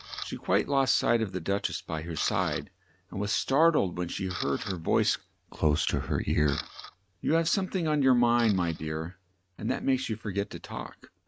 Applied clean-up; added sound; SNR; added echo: neural mask model RNNoise.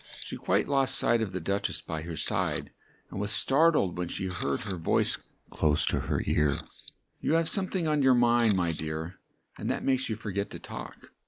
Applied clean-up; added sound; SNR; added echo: neural mask model Resemble Enhance denoiser.